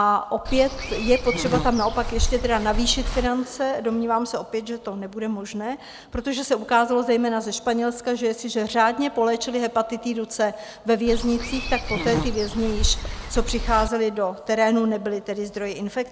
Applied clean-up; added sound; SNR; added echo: none; Walk, footsteps / Insect; 3 dB; none.